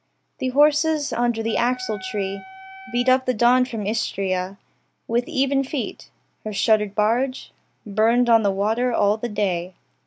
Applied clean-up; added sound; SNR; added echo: none; Wind instrument, woodwind instrument; 18 dB; none.